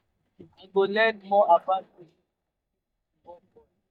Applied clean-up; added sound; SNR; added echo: neural mask model DeepFilterNet 3.